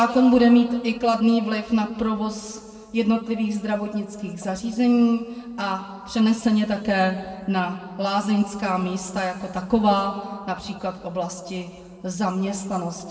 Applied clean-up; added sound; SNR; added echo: none; none; none; reverberation time 1.4 s.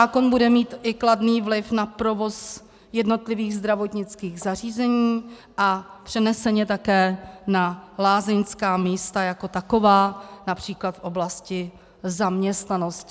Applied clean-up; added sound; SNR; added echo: none; none; none; none.